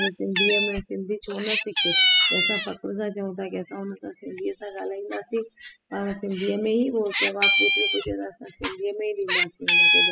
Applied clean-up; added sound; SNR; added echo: classical method spectral subtraction.